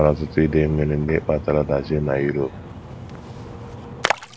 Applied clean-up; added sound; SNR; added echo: none; Splash, splatter; 10 dB; none.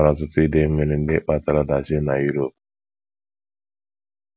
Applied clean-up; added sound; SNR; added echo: none; none; none; none.